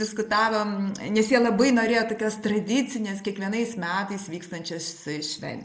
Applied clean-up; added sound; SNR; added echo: neural mask model Resemble Enhance denoiser.